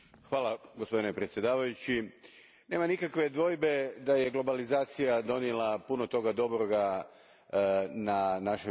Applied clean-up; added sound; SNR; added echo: none; none; none; none.